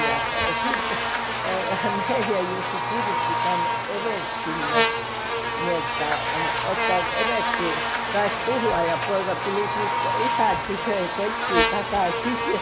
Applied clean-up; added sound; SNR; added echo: none; Buzz; -3 dB; none.